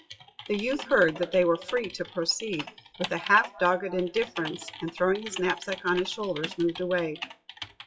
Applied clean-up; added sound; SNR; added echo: classical method WPE with log-MMSE.